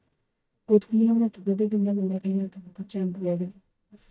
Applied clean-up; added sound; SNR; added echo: neural mask model DeepFilterNet 3.